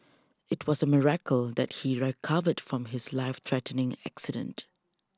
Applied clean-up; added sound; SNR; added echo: none; none; none; none.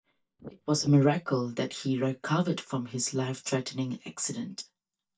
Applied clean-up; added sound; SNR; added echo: neural mask model DeepFilterNet 3.